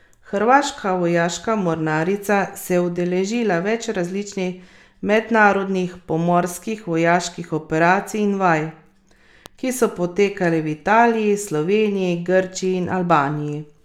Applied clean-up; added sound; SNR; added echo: none; none; none; none.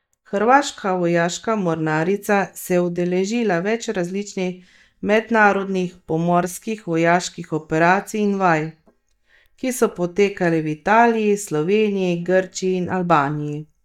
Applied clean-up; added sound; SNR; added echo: neural mask model DeepFilterNet 3.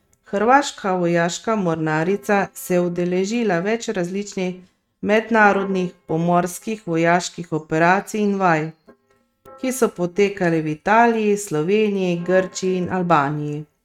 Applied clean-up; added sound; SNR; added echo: neural mask model RNNoise.